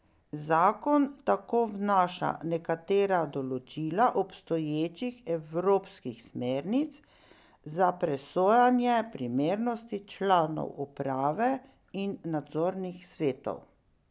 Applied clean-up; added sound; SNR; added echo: none; none; none; none.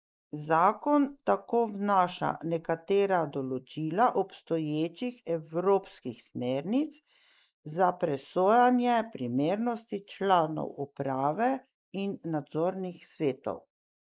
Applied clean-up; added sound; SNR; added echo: neural mask model Resemble Enhance denoiser.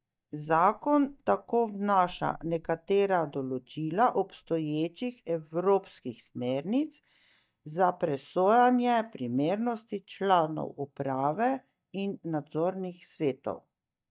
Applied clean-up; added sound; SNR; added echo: neural mask model DeepFilterNet 3.